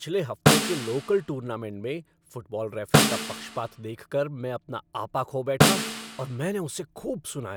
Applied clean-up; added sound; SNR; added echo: none; Snare drum; -4 dB; none.